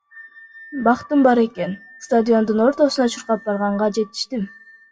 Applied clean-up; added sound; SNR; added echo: classical method WPE with log-MMSE.